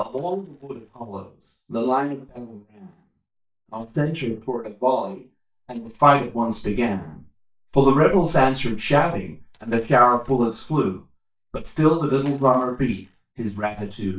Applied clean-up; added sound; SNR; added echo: neural mask model DeepFilterNet 3.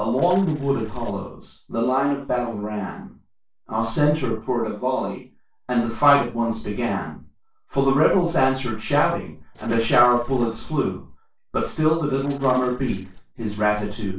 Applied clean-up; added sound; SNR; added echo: neural separator model SepFormer DNS4.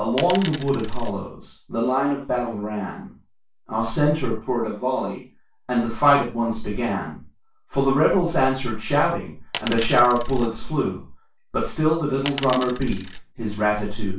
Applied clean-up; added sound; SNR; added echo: none; Coin (dropping); 12 dB; reverberation time 0.3 s.